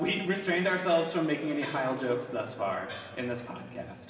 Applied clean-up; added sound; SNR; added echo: none; Gong; 17 dB; reverberation time 2.4 s.